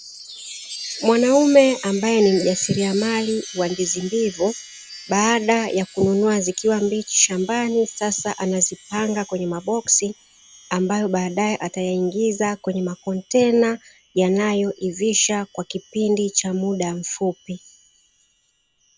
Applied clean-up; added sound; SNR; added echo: none; Chime; 18 dB; none.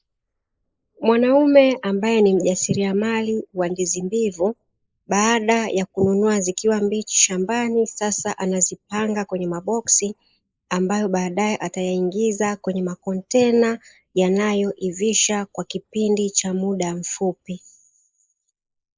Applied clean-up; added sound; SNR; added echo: neural mask model Resemble Enhance denoiser.